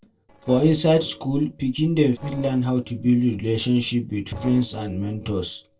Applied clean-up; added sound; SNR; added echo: neural separator model SepFormer DNS4.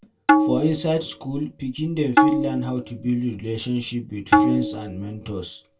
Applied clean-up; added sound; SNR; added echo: none; Tabla; -3 dB; reverberation time 0.1 s.